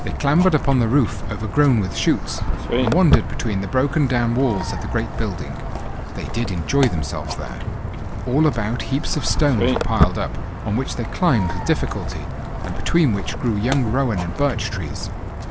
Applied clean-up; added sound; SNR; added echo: none; Walk, footsteps; 3 dB; none.